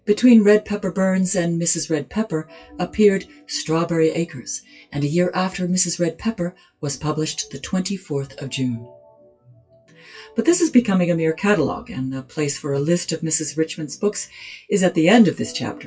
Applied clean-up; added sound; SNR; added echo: classical method WPE with log-MMSE.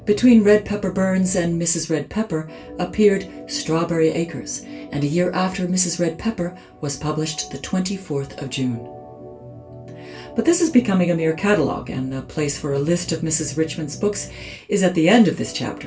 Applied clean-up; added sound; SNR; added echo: none; Organ; 18 dB; reverberation time 0.2 s.